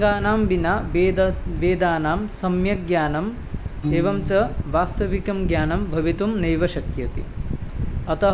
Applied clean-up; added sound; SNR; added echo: none; Piano; 16 dB; none.